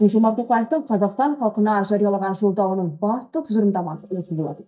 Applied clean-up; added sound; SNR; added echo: neural mask model DeepFilterNet 3.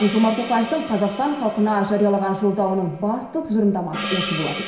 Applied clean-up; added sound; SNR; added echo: none; Gong; 12 dB; reverberation time 0.7 s.